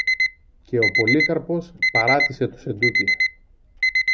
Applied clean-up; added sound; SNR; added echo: none; Alarm; -3 dB; none.